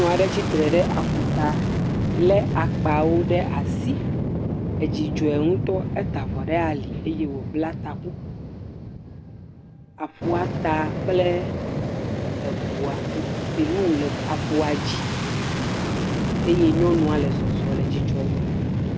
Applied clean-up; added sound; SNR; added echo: none; Fixed-wing aircraft, airplane; -1 dB; none.